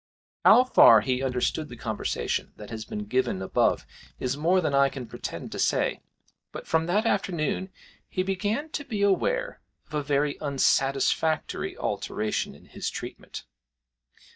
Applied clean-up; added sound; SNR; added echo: neural mask model DeepFilterNet 3.